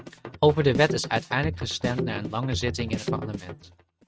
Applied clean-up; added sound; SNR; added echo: neural mask model RNNoise.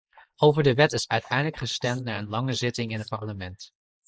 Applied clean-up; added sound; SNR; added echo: neural mask model Resemble Enhance denoiser.